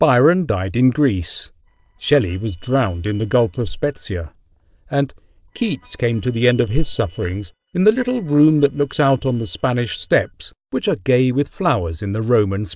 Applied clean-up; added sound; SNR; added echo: neural separator model SepFormer DNS4.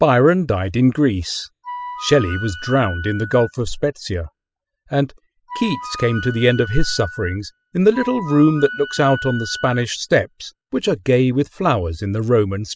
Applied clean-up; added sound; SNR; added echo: classical method spectral subtraction.